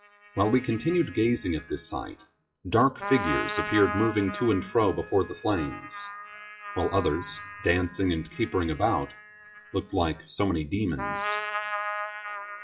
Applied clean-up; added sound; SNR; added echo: classical method WPE with log-MMSE.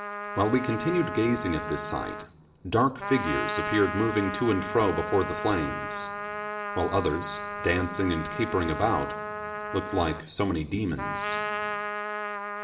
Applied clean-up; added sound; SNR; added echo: none; Trumpet; 5 dB; reverberation time 2.4 s.